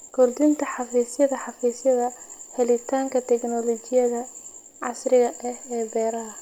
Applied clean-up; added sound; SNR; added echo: none; none; none; none.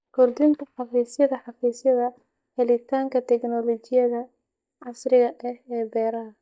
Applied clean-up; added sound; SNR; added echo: neural mask model DeepFilterNet 3.